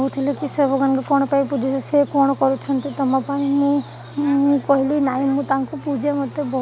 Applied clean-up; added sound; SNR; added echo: none; Mechanical fan / Engine; 19 dB; none.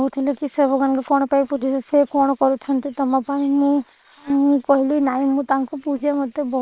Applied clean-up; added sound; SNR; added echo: neural separator model SepFormer WHAM!.